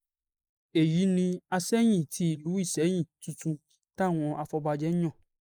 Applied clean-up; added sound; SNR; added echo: neural mask model Resemble Enhance denoiser.